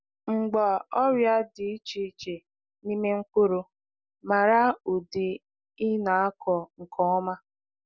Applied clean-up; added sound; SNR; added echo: none; none; none; none.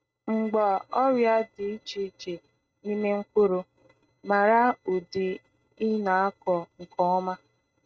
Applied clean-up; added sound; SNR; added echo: neural mask model RNNoise.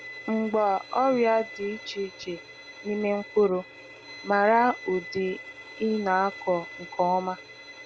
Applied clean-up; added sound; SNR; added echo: none; Bowed string instrument; 16 dB; none.